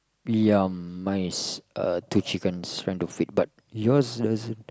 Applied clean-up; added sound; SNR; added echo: none; none; none; none.